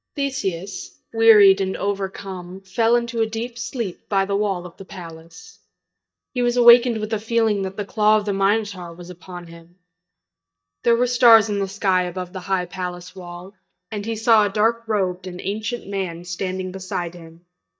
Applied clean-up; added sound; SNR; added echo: neural mask model DeepFilterNet 3.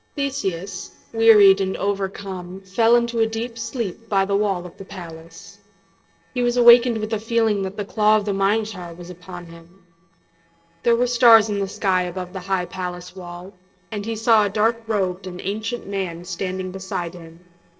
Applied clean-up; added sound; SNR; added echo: neural separator model SepFormer DNS4.